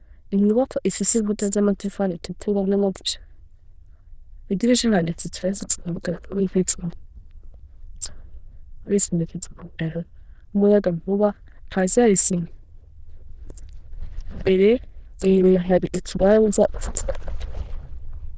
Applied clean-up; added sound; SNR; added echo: neural diffusion model UNIVERSE++.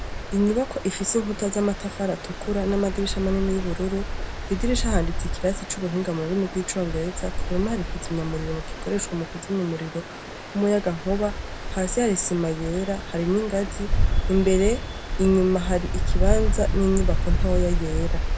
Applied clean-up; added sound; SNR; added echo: none; Stream; 1 dB; none.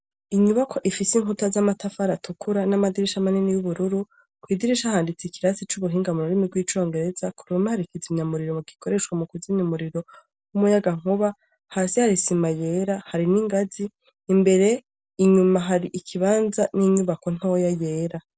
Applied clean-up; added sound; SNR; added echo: none; none; none; none.